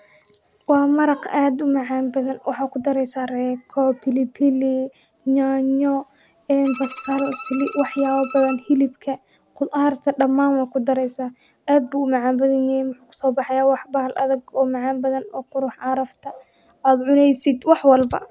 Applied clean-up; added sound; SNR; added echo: none; Bowed string instrument; 15 dB; none.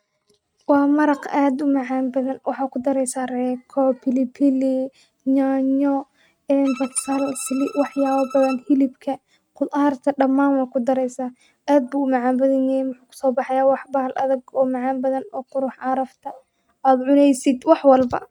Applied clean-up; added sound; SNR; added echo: neural mask model RNNoise.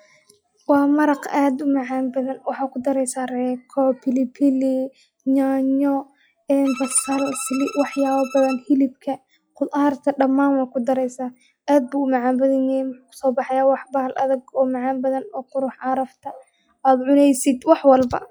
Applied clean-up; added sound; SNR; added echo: classical method log-MMSE.